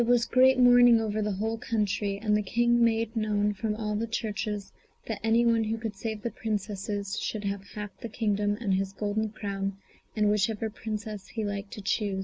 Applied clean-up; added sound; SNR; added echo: none; none; none; none.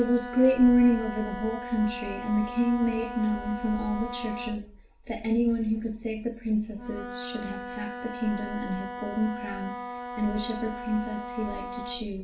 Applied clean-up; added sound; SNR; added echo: none; Wind instrument, woodwind instrument; 10 dB; reverberation time 0.4 s.